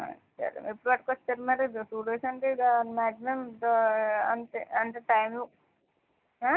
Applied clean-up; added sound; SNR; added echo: none; none; none; none.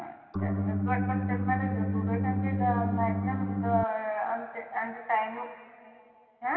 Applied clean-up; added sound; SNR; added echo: none; Organ; -4 dB; reverberation time 2.5 s.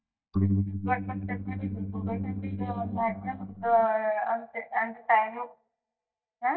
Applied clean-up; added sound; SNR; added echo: neural mask model DeepFilterNet 3.